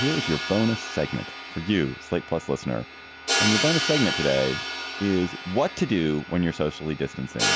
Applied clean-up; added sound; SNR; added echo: none; Crash cymbal; 4 dB; none.